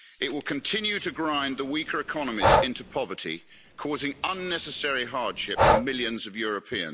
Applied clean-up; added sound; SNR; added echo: none; Breathing; -1 dB; none.